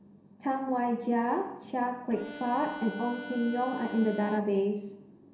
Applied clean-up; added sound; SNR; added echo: none; Harmonica; 12 dB; reverberation time 0.7 s.